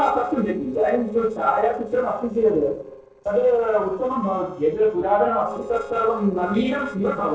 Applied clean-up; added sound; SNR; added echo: neural separator model SepFormer DNS4.